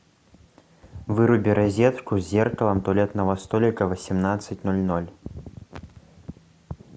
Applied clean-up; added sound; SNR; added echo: none; none; none; none.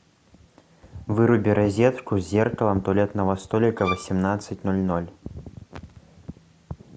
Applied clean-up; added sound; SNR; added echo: none; Bowed string instrument; 8 dB; none.